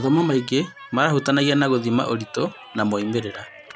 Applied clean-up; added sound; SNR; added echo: none; Cheering; 20 dB; none.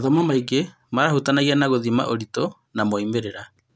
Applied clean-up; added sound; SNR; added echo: none; none; none; none.